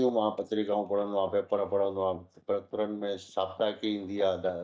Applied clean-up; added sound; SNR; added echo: neural mask model DeepFilterNet 3.